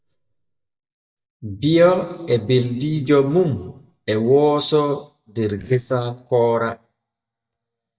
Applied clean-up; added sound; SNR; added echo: neural mask model DeepFilterNet 3.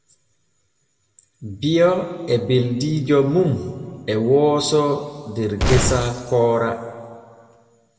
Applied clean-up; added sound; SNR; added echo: none; Glass; 2 dB; reverberation time 2.0 s.